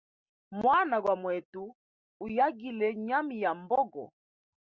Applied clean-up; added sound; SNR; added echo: none; none; none; none.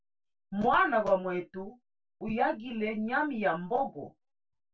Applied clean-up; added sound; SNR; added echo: none; none; none; reverberation time 0.1 s.